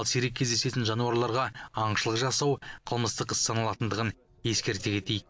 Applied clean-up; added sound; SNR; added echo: none; none; none; none.